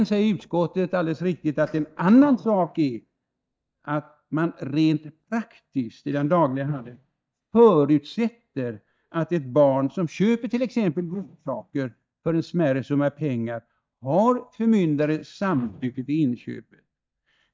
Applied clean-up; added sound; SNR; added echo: neural mask model DeepFilterNet 3.